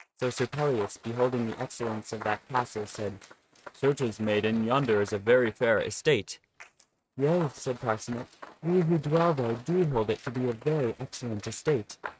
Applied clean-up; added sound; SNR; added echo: neural mask model RNNoise.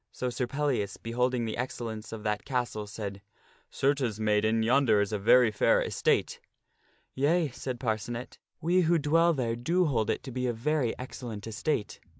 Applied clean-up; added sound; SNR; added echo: none; none; none; none.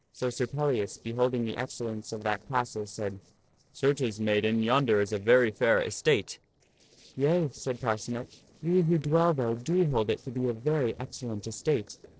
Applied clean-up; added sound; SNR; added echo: neural separator model SepFormer DNS4.